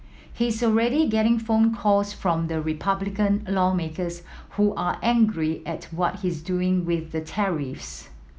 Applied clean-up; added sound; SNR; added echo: none; none; none; none.